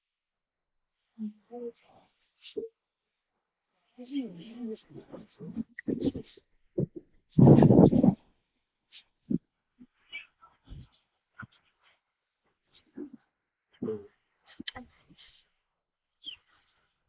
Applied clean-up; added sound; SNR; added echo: neural mask model Resemble Enhance denoiser.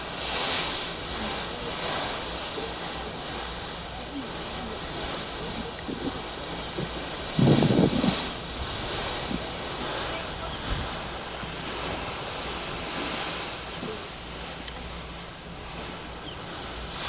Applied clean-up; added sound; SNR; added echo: none; Ocean / Boat, Water vehicle; 0 dB; none.